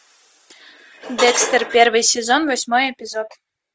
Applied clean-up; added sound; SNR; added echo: none; none; none; none.